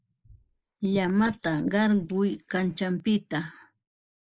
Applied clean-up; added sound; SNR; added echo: neural mask model Resemble Enhance denoiser.